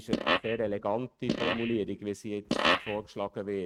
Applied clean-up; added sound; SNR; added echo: neural mask model RNNoise.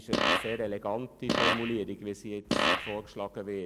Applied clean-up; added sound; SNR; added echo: none; Fart; -4 dB; none.